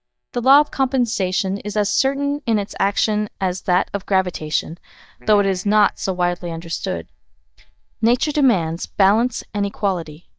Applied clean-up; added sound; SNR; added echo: neural mask model DeepFilterNet 3.